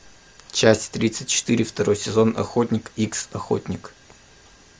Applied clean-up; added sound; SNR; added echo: none; none; none; none.